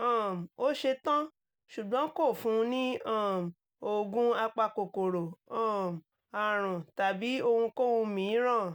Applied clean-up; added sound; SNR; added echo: none; none; none; none.